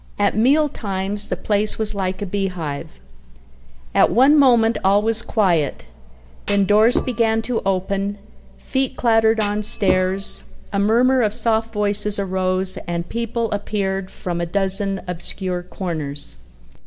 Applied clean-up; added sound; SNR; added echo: none; Thump, thud; 7 dB; reverberation time 0.4 s.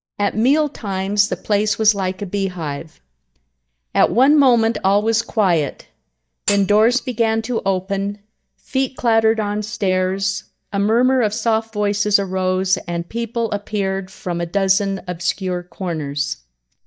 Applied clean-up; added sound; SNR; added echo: neural mask model DeepFilterNet 3.